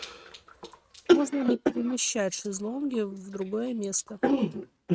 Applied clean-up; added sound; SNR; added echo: neural mask model RNNoise.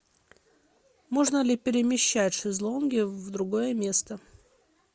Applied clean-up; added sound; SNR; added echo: none; none; none; none.